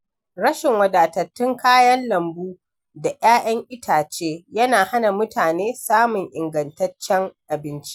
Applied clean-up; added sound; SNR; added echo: none; none; none; none.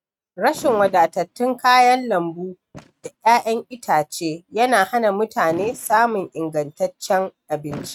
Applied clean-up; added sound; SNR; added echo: neural mask model RNNoise.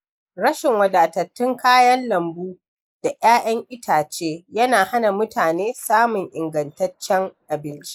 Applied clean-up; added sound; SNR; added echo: neural mask model Resemble Enhance denoiser.